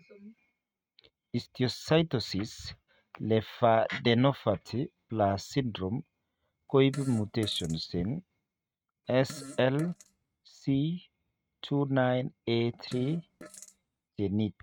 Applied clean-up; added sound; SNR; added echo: neural mask model RNNoise.